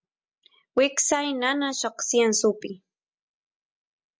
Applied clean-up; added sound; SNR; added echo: none; none; none; none.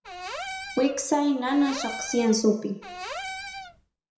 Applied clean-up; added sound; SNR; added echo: none; Cupboard open or close / Door; 11 dB; reverberation time 0.5 s.